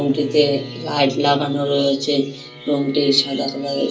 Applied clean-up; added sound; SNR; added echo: none; Bowed string instrument; 17 dB; reverberation time 0.3 s.